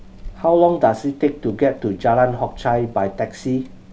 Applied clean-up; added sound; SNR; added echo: none; Rain; 20 dB; none.